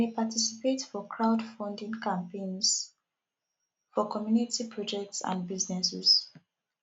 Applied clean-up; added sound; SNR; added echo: none; none; none; none.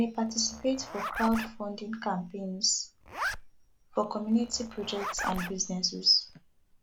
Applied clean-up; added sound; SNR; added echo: none; Zipper (clothing); 10 dB; none.